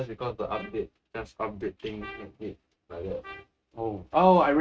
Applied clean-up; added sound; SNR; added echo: neural mask model RNNoise.